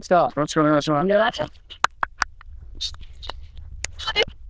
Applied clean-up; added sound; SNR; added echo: neural diffusion model UNIVERSE++.